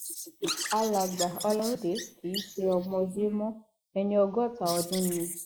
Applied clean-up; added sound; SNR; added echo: neural mask model Resemble Enhance denoiser.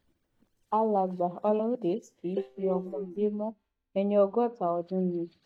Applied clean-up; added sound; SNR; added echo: neural mask model DeepFilterNet 3.